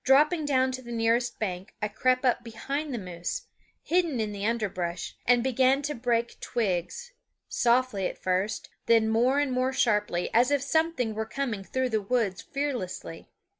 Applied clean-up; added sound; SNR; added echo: none; none; none; none.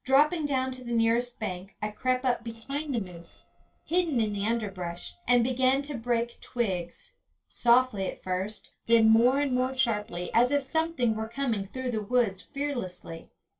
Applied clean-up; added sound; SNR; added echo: neural separator model SepFormer DNS4.